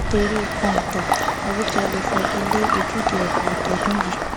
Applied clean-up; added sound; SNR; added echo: none; Train + Water / Liquid; -4 dB; none.